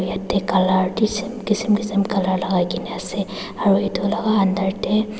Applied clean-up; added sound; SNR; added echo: none; none; none; none.